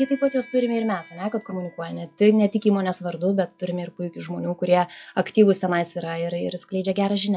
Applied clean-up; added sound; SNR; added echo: classical method log-MMSE.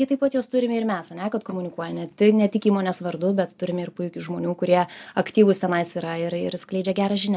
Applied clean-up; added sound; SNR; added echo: none; none; none; none.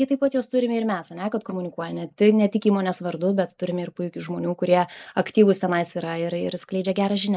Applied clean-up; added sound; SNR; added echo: neural mask model Resemble Enhance denoiser.